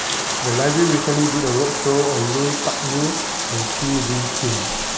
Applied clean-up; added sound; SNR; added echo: none; Bathtub (filling or washing); 2 dB; none.